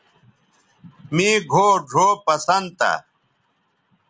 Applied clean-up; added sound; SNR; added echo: none; none; none; none.